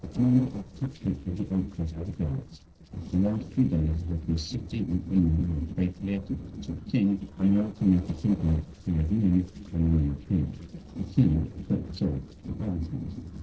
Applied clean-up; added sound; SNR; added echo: neural separator model SepFormer DNS4.